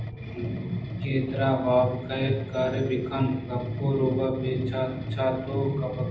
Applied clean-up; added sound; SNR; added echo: none; Mechanisms; 7 dB; reverberation time 0.8 s.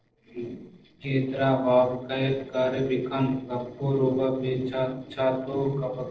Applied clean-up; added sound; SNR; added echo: neural separator model SepFormer DNS4.